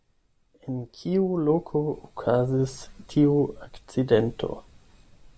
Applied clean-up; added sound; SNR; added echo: none; none; none; none.